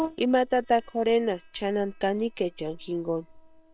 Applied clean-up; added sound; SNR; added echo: neural separator model SepFormer WHAM!.